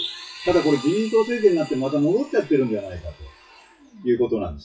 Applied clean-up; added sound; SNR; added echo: classical method WPE with log-MMSE.